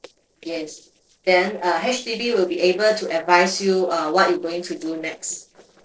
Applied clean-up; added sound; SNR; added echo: neural separator model SepFormer DNS4.